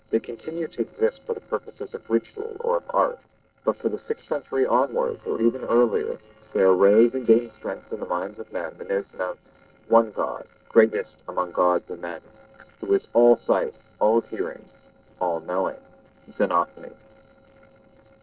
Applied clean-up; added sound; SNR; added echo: neural separator model SepFormer DNS4.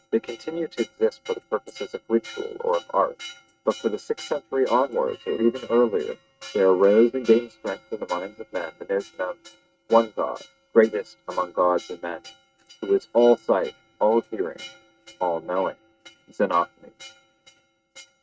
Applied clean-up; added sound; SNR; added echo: neural mask model RNNoise.